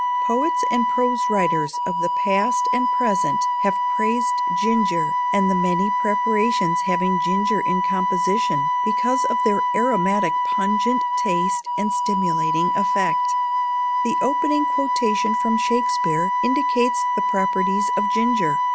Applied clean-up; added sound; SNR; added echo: none; Wind instrument, woodwind instrument; -4 dB; none.